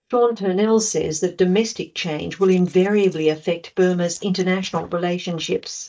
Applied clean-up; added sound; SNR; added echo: neural mask model DeepFilterNet 3.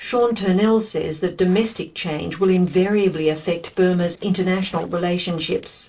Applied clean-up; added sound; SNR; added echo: neural separator model SepFormer DNS4.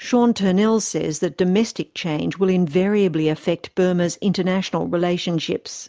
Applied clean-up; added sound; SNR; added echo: none; none; none; none.